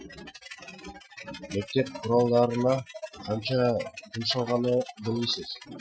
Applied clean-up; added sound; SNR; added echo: classical method Wiener filter.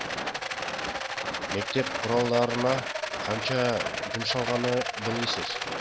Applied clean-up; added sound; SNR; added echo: none; Rattle; 2 dB; none.